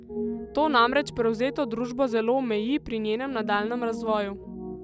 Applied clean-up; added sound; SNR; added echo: none; Piano; 10 dB; none.